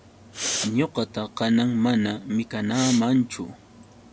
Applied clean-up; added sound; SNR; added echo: none; Respiratory sounds; 11 dB; none.